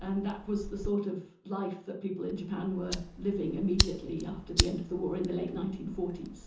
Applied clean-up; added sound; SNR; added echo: none; Fire; 3 dB; reverberation time 0.6 s.